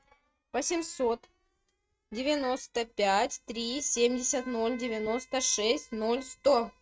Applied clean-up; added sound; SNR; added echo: neural mask model RNNoise.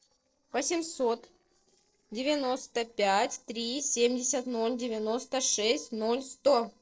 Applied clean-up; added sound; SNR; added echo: neural separator model SepFormer DNS4.